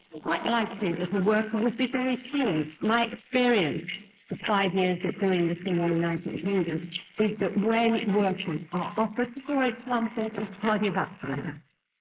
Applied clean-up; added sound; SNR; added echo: neural mask model Resemble Enhance denoiser.